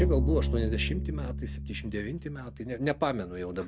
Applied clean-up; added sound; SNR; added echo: none; Bowed string instrument; 0 dB; none.